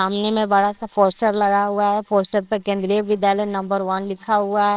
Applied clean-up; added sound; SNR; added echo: neural separator model SepFormer WHAMR!.